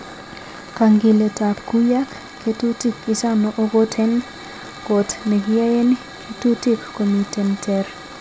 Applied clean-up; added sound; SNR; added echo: none; Hiss / Fire; 17 dB; none.